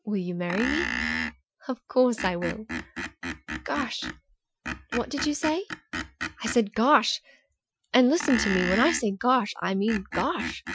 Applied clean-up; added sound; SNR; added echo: classical method Wiener filter.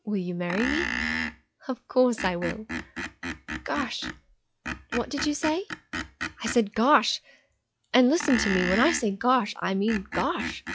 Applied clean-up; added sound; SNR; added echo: classical method log-MMSE.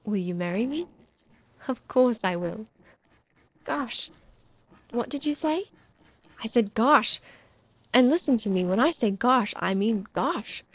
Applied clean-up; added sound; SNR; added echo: neural separator model SepFormer DNS4.